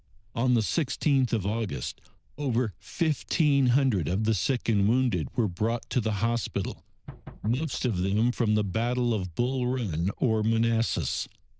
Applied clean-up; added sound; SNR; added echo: neural diffusion model UNIVERSE++.